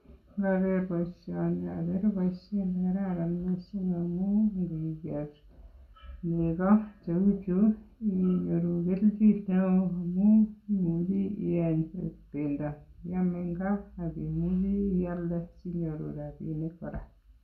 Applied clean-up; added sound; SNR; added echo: none; none; none; reverberation time 0.2 s.